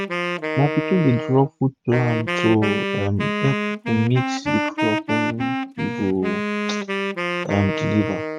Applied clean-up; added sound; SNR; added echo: neural mask model RNNoise.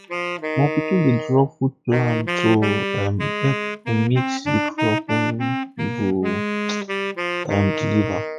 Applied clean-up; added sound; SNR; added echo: classical method log-MMSE.